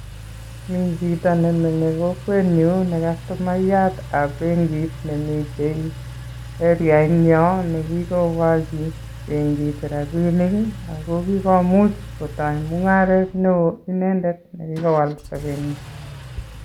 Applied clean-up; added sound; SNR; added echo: none; Engine; 14 dB; none.